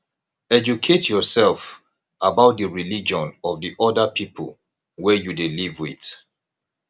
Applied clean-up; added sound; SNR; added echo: none; none; none; none.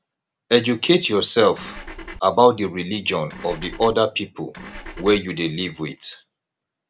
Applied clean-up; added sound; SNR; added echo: none; Engine / Car; 14 dB; none.